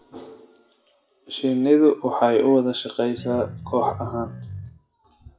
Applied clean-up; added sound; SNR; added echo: classical method WPE with log-MMSE.